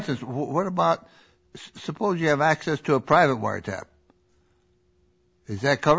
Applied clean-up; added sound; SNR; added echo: none; none; none; none.